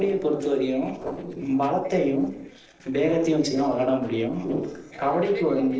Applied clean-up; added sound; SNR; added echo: neural separator model SepFormer DNS4.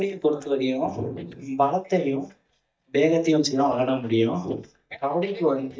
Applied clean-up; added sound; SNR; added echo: neural mask model DeepFilterNet 3.